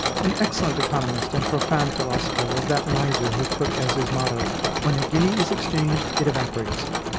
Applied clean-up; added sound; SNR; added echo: none; Mechanisms; 0 dB; none.